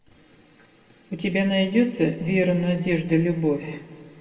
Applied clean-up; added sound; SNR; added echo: none; none; none; reverberation time 1.5 s.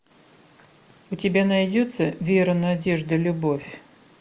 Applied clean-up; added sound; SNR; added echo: none; none; none; none.